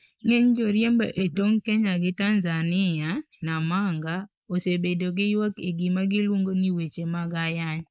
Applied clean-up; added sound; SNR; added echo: neural mask model Resemble Enhance denoiser.